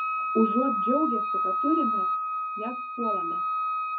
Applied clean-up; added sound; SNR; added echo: none; Wind instrument, woodwind instrument; -3 dB; reverberation time 0.4 s.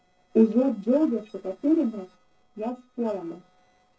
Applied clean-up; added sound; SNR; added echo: neural separator model SepFormer DNS4.